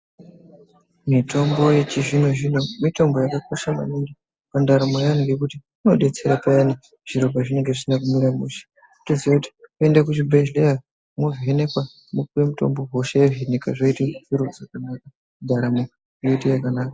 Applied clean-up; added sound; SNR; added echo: none; none; none; none.